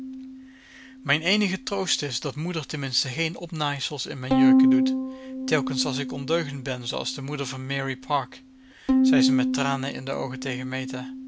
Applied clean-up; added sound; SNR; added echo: none; Bowed string instrument; -2 dB; none.